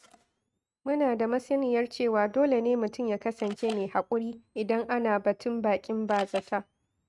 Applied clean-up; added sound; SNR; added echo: neural mask model RNNoise.